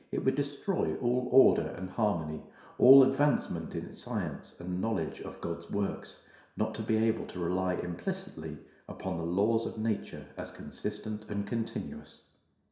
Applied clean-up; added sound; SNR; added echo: none; none; none; reverberation time 0.7 s.